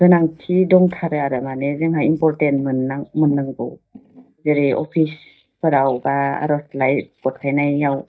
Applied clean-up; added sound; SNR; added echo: neural mask model DeepFilterNet 3.